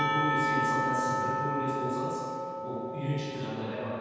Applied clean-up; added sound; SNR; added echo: none; Church bell / Percussion; -2 dB; reverberation time 2.1 s.